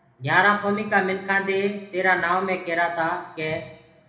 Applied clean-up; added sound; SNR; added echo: none; none; none; reverberation time 0.8 s.